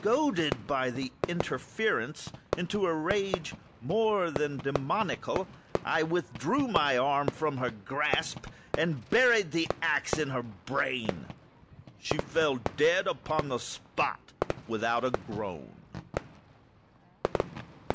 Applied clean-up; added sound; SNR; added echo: none; Fireworks; 7 dB; none.